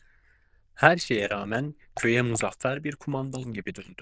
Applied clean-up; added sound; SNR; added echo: neural diffusion model UNIVERSE++.